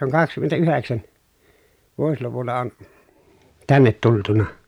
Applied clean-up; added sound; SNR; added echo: none; none; none; none.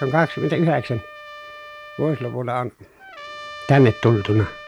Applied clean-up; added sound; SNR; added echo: none; Trumpet; 17 dB; none.